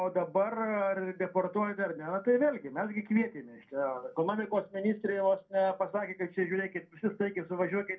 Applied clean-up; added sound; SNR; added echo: none; none; none; reverberation time 0.2 s.